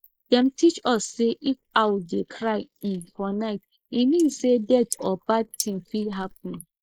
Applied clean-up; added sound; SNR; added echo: neural mask model Resemble Enhance denoiser.